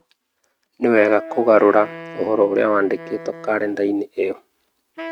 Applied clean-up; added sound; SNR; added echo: neural mask model RNNoise.